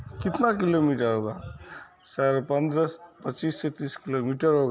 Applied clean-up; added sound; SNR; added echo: none; none; none; none.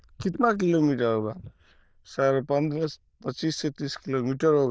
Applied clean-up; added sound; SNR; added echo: neural diffusion model UNIVERSE++.